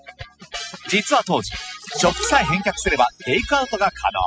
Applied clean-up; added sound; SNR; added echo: classical method spectral subtraction.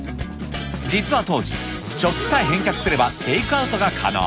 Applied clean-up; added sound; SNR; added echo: none; none; none; none.